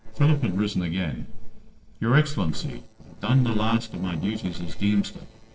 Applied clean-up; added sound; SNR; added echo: neural separator model SepFormer DNS4.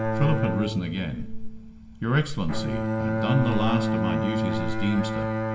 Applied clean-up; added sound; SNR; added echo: none; Bowed string instrument; 1 dB; reverberation time 0.8 s.